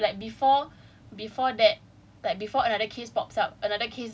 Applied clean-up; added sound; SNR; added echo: none; none; none; none.